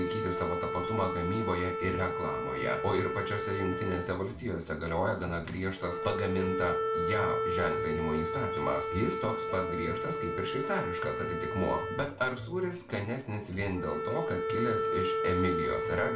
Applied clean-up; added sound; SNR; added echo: none; Wind instrument, woodwind instrument; 1 dB; reverberation time 0.3 s.